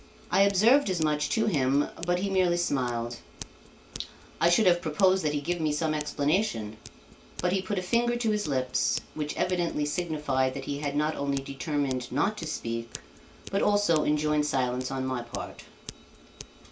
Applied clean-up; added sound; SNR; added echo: none; Scissors; 19 dB; reverberation time 0.2 s.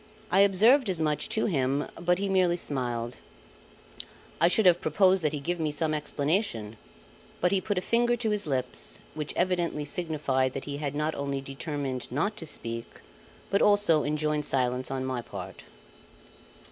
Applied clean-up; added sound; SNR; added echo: none; none; none; none.